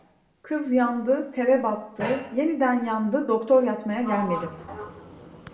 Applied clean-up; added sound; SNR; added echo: none; Sliding door; 14 dB; reverberation time 0.6 s.